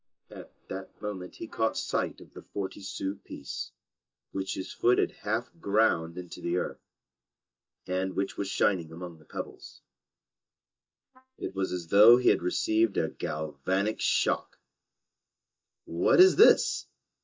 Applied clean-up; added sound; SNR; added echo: neural mask model DeepFilterNet 3.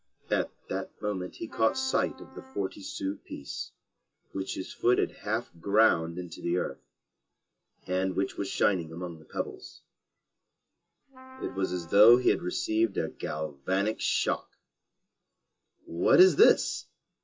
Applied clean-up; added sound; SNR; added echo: classical method WPE with log-MMSE.